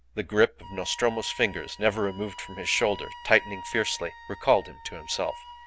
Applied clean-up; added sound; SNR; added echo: none; Wind instrument, woodwind instrument; 17 dB; none.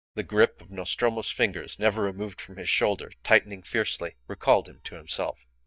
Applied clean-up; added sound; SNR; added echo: neural mask model DeepFilterNet 3.